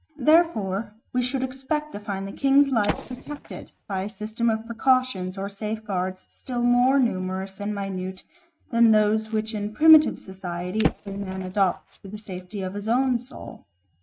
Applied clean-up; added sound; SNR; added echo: neural mask model RNNoise.